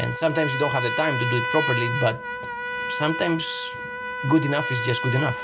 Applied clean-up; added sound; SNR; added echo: none; Trumpet; 3 dB; none.